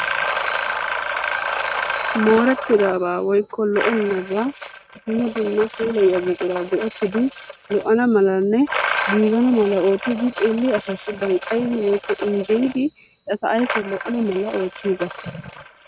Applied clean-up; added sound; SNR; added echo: neural mask model RNNoise.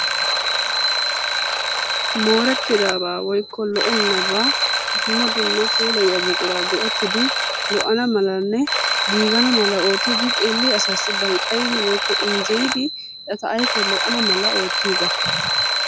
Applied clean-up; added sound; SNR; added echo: none; Alarm; -2 dB; none.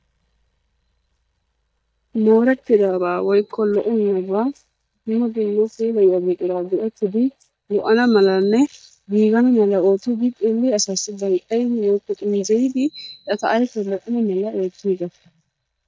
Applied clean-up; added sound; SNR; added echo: neural mask model DeepFilterNet 3.